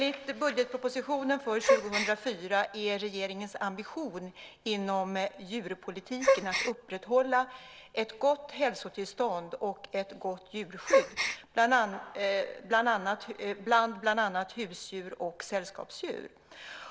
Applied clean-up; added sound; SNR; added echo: none; Gasp; 2 dB; none.